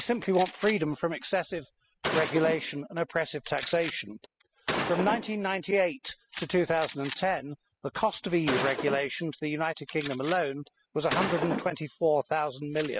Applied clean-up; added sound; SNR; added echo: classical method spectral subtraction.